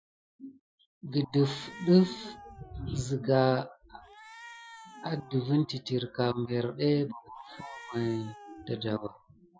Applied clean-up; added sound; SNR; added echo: classical method Wiener filter.